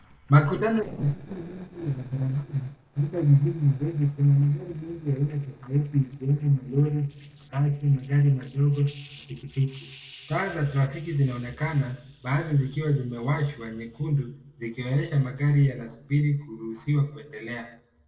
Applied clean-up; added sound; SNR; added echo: neural separator model SepFormer DNS4.